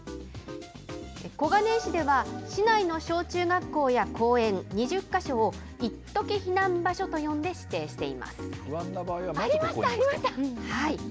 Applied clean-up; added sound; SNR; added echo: none; none; none; none.